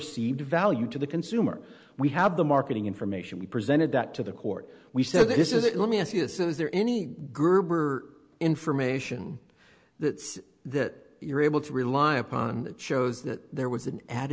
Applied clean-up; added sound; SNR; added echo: none; none; none; none.